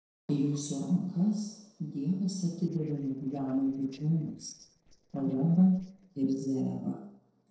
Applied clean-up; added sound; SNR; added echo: neural separator model SepFormer DNS4.